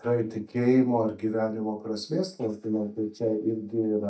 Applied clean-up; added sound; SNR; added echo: neural mask model DeepFilterNet 3.